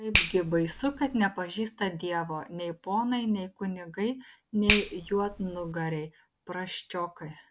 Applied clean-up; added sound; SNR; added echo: none; Finger snapping; 2 dB; none.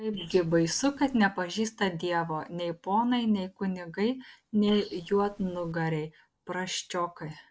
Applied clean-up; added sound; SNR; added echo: neural mask model Resemble Enhance denoiser.